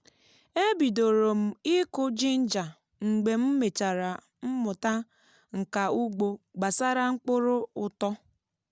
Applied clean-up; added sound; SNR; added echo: none; none; none; none.